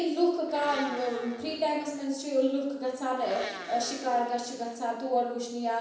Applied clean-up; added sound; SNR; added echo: none; Domestic sounds, home sounds; 15 dB; reverberation time 0.9 s.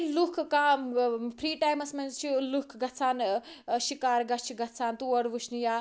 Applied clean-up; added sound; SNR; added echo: none; none; none; none.